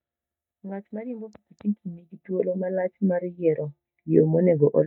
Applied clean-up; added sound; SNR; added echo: neural mask model DeepFilterNet 3.